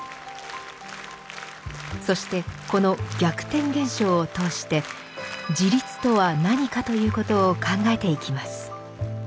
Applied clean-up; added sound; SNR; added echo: none; Applause; 16 dB; none.